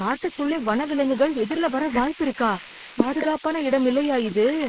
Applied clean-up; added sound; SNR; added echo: neural mask model Resemble Enhance denoiser.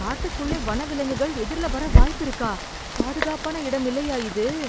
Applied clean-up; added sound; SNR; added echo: none; Rain; -3 dB; none.